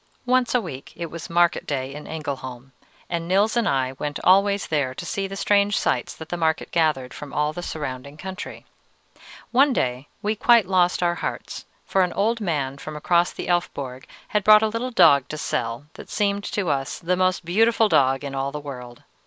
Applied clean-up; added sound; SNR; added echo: none; none; none; none.